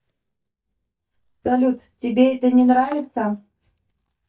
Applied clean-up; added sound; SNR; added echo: neural mask model DeepFilterNet 3.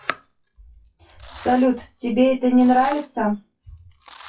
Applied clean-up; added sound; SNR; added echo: classical method WPE with log-MMSE.